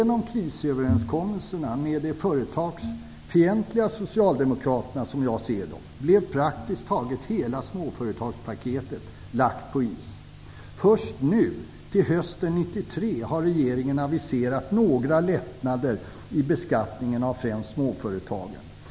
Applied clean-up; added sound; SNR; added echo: none; none; none; none.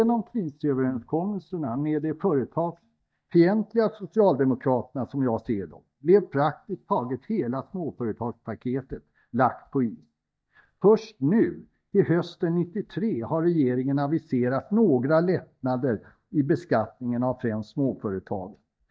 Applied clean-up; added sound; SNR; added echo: neural mask model DeepFilterNet 3.